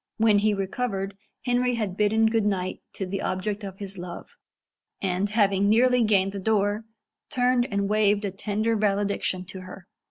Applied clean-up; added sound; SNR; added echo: none; none; none; none.